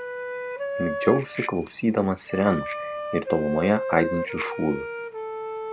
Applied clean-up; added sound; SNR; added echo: none; Bicycle bell + Wind instrument, woodwind instrument; 5 dB; none.